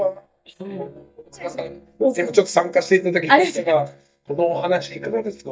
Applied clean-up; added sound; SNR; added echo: neural mask model DeepFilterNet 3.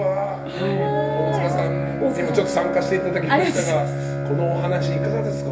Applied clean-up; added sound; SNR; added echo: none; Bowed string instrument; 2 dB; reverberation time 0.3 s.